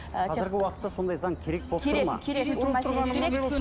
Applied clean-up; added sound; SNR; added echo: none; Bird; 12 dB; none.